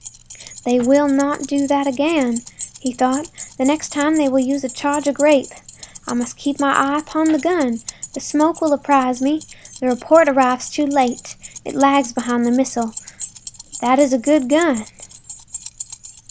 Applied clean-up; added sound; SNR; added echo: none; Keys jangling; 17 dB; none.